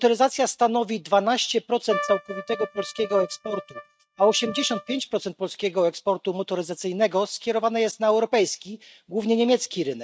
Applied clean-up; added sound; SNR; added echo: neural mask model RNNoise.